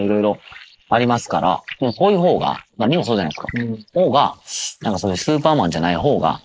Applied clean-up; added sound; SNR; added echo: neural mask model Resemble Enhance denoiser.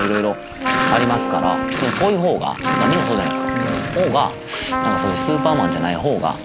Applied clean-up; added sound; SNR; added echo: none; Trumpet + Sink (filling or washing); 2 dB; none.